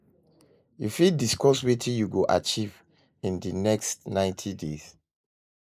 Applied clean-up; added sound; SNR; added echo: neural mask model Resemble Enhance denoiser.